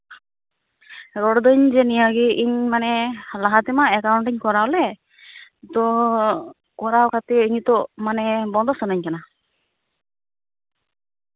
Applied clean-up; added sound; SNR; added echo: none; none; none; none.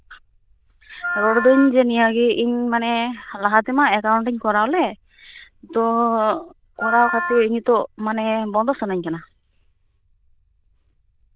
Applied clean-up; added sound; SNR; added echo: neural diffusion model UNIVERSE++.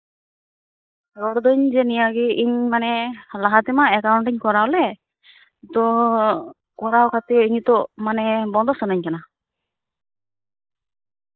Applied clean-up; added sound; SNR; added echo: neural mask model DeepFilterNet 3.